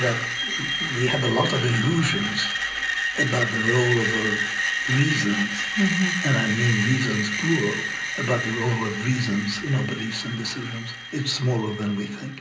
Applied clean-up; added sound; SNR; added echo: none; Screech; 3 dB; reverberation time 0.5 s.